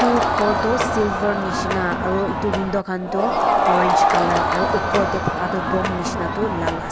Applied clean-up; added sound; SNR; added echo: none; Crowd; -3 dB; none.